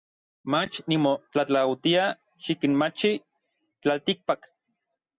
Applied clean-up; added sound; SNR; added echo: none; none; none; none.